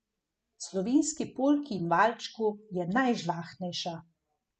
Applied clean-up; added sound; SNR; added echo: none; none; none; none.